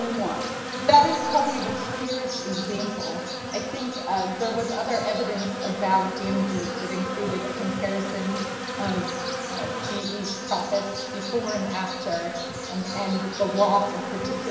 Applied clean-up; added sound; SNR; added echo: none; Insect; 5 dB; reverberation time 0.9 s.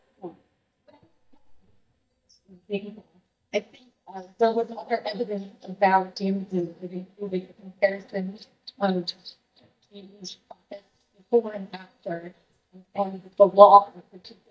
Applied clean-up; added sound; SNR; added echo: neural mask model DeepFilterNet 3.